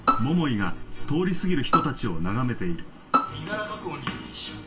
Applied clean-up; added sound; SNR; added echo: none; Bowed string instrument; 4 dB; reverberation time 0.2 s.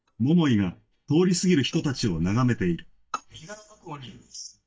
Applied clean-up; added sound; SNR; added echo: neural mask model DeepFilterNet 3.